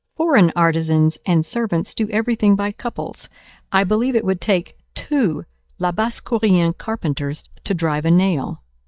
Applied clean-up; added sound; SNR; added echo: neural mask model DeepFilterNet 3.